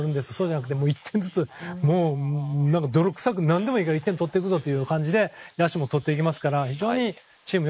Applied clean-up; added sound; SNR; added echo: neural mask model Resemble Enhance denoiser.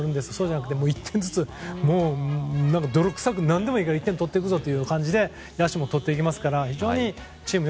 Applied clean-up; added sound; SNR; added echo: none; none; none; none.